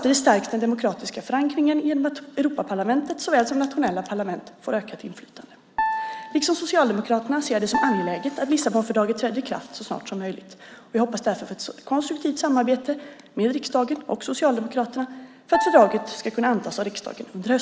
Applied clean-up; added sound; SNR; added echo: none; Piano; 6 dB; none.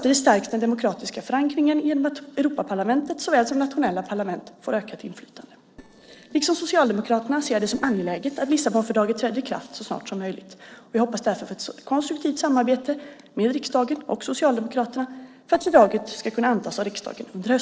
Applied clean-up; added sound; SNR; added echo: neural separator model SepFormer DNS4.